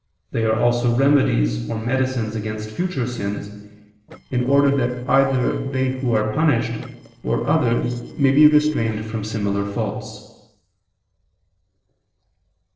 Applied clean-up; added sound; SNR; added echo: neural separator model SepFormer DNS4.